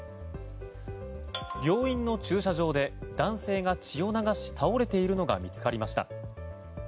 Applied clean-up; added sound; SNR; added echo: none; none; none; none.